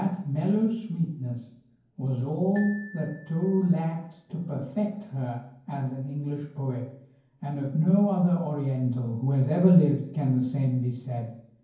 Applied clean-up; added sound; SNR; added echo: none; Glockenspiel; 20 dB; reverberation time 0.9 s.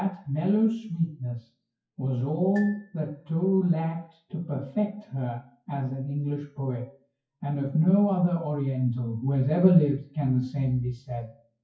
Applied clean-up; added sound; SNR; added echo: classical method WPE with log-MMSE.